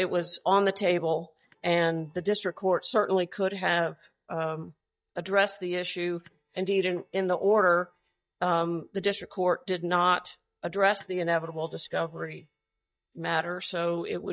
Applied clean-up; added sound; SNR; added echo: neural mask model DeepFilterNet 3.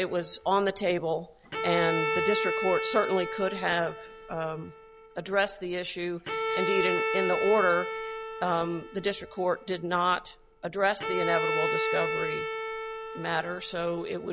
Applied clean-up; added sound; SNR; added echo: none; Bowed string instrument; 3 dB; none.